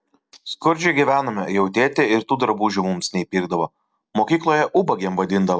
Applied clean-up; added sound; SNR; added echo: none; none; none; none.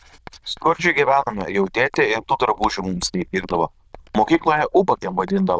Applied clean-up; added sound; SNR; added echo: neural diffusion model UNIVERSE++.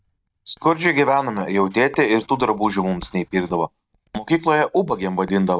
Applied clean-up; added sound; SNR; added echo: neural mask model DeepFilterNet 3.